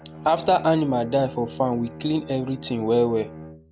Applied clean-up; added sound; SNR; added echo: none; Bowed string instrument; 15 dB; none.